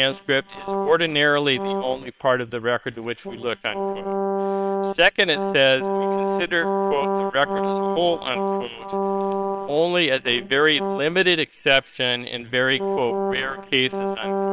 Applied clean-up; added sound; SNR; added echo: neural separator model SepFormer WHAM!.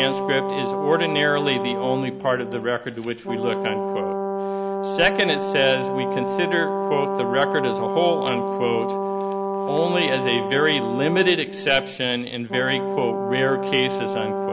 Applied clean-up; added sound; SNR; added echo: none; Brass instrument; 2 dB; none.